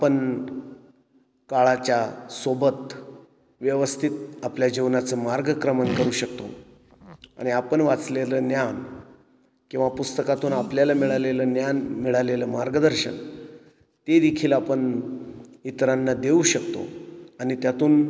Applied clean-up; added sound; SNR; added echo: none; Fart; 10 dB; none.